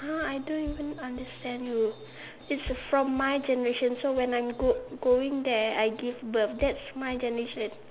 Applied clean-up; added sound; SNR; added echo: none; Bass drum / Snare drum / Drum kit; 18 dB; none.